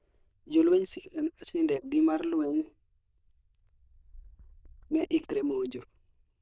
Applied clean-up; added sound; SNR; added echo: neural diffusion model UNIVERSE++.